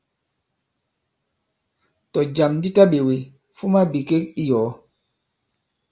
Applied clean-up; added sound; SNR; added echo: none; none; none; none.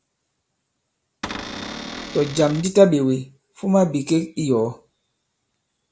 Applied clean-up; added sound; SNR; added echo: none; Cupboard open or close / Door; 10 dB; none.